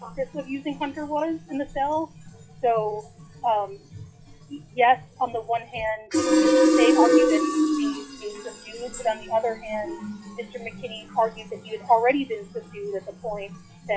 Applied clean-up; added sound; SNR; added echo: classical method log-MMSE.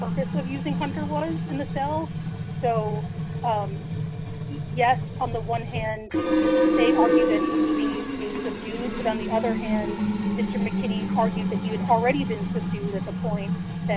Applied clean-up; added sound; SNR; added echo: none; Fill (with liquid); -3 dB; none.